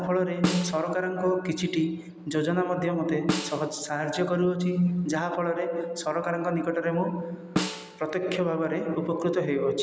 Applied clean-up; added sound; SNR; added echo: none; Snare drum; 8 dB; none.